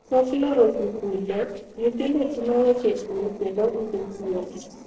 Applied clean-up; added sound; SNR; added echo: neural separator model SepFormer DNS4.